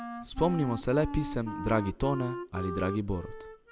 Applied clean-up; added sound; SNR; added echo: none; Wind instrument, woodwind instrument; 9 dB; none.